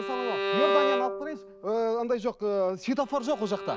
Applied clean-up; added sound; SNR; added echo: none; Bowed string instrument; 2 dB; none.